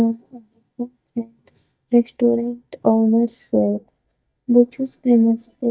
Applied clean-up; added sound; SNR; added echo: neural mask model DeepFilterNet 3.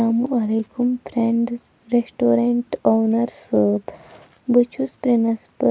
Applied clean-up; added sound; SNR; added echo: none; none; none; none.